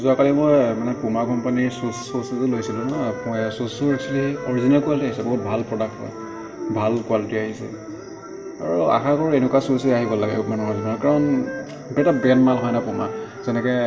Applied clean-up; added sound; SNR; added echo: none; Wind instrument, woodwind instrument; 13 dB; reverberation time 2.0 s.